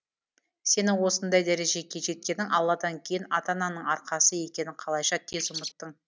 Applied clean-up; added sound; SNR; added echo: none; Bird; 9 dB; none.